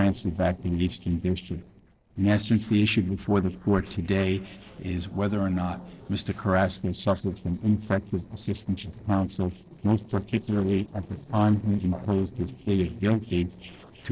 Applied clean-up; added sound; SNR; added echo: neural separator model SepFormer DNS4.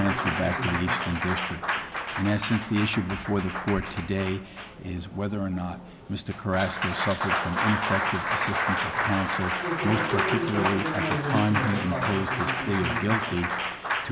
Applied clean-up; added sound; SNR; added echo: none; Applause; 0 dB; none.